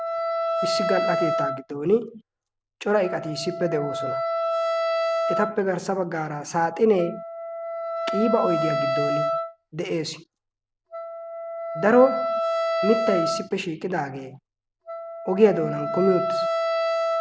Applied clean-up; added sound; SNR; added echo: none; Wind instrument, woodwind instrument; 1 dB; none.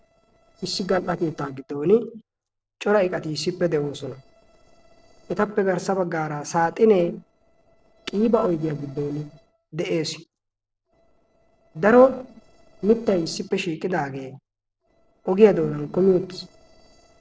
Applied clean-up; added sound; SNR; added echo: neural separator model SepFormer DNS4.